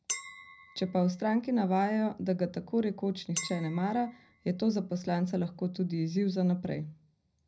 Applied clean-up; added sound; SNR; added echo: none; Chink, clink; 14 dB; reverberation time 0.4 s.